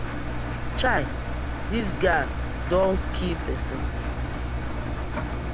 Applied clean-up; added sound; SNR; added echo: none; Engine; -1 dB; none.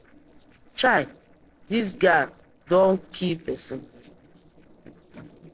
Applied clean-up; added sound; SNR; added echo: neural separator model SepFormer DNS4.